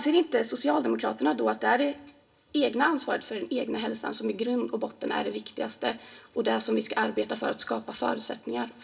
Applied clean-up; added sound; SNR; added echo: none; none; none; reverberation time 0.2 s.